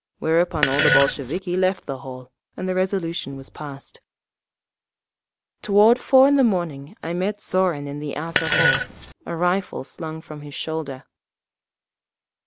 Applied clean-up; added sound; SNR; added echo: none; Fart; -2 dB; none.